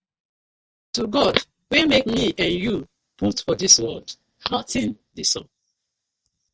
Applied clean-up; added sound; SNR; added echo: neural mask model DeepFilterNet 3.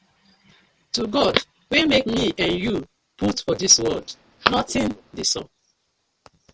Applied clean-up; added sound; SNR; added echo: none; Telephone; 10 dB; none.